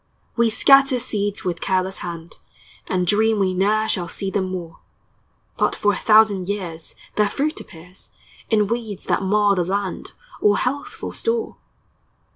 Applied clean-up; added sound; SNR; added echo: none; none; none; none.